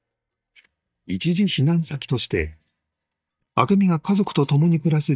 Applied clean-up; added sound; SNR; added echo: neural mask model DeepFilterNet 3.